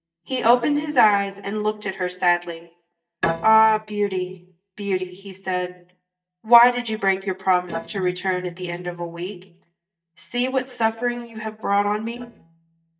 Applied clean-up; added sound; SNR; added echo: neural mask model DeepFilterNet 3.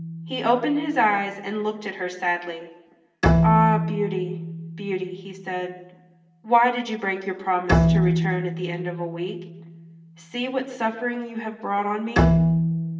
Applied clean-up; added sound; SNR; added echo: none; Bowed string instrument; -1 dB; reverberation time 0.8 s.